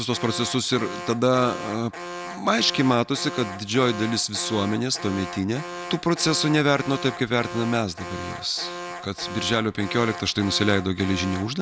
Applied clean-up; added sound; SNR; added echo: none; Alarm; 11 dB; none.